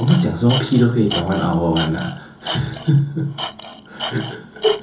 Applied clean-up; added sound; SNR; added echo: none; Tools; 11 dB; reverberation time 0.7 s.